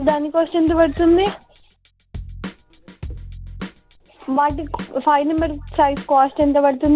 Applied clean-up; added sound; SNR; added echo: none; Drum / Drum kit; 14 dB; none.